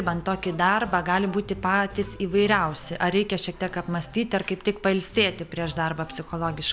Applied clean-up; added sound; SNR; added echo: none; none; none; none.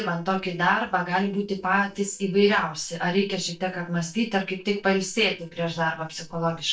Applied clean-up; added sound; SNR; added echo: neural mask model DeepFilterNet 3.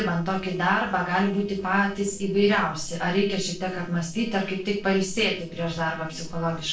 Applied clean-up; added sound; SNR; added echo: neural separator model SepFormer DNS4.